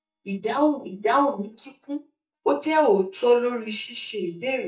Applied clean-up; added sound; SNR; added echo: neural mask model DeepFilterNet 3.